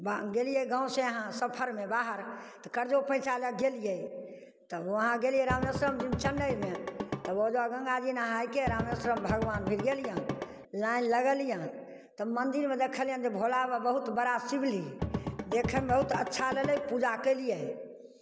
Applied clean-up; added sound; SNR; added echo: none; Drum / Drum kit; 5 dB; none.